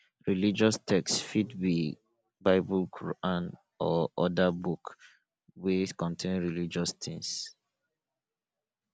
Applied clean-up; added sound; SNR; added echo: none; none; none; none.